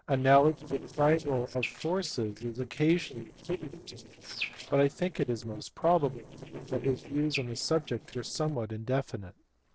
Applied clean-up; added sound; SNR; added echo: neural separator model SepFormer DNS4.